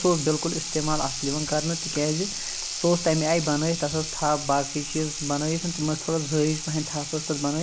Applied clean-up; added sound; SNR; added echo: none; Sink (filling or washing) / Water tap, faucet; 6 dB; none.